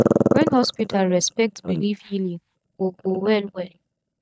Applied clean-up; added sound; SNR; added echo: neural mask model DeepFilterNet 3.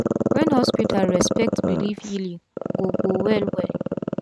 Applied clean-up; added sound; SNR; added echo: neural mask model RNNoise.